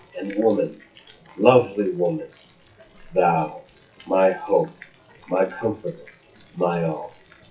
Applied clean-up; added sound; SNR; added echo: classical method WPE with log-MMSE.